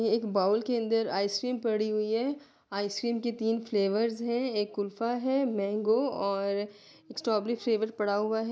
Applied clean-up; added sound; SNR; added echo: none; none; none; none.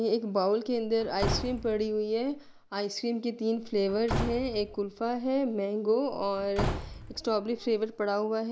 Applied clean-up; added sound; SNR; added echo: none; Slam / Wood; 8 dB; none.